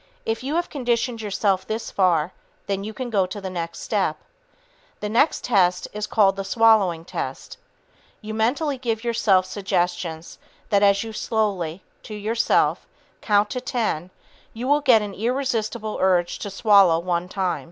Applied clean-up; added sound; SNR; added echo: none; none; none; none.